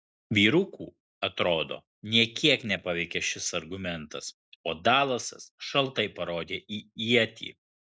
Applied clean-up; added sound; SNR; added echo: none; none; none; none.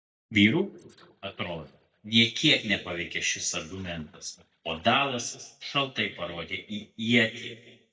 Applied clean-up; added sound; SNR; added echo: neural mask model DeepFilterNet 3.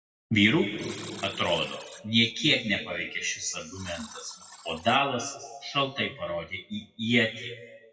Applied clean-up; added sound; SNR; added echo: classical method WPE with log-MMSE.